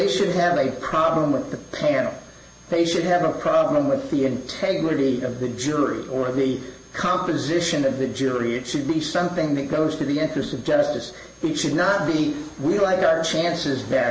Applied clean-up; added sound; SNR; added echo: none; none; none; none.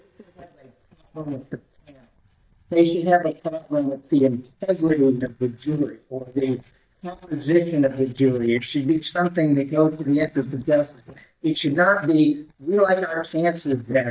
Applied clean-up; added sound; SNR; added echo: neural mask model DeepFilterNet 3.